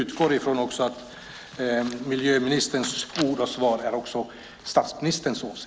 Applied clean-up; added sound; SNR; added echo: none; none; none; none.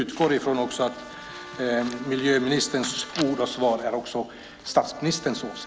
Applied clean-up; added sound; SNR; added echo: none; Wind instrument, woodwind instrument + Trumpet; 18 dB; none.